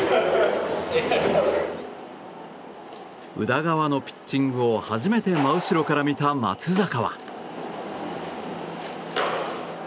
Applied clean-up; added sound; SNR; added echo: none; none; none; none.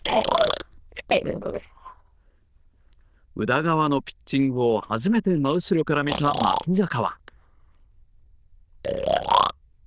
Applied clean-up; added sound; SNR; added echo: neural diffusion model UNIVERSE++.